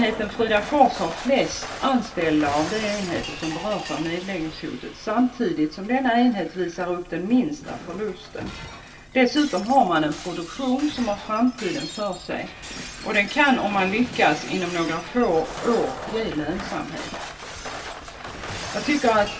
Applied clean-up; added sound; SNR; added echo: none; Shatter; 12 dB; reverberation time 0.2 s.